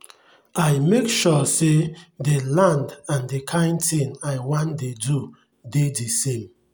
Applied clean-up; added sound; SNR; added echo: none; none; none; none.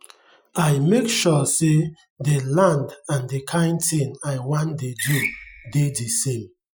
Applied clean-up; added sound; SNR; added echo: classical method Wiener filter.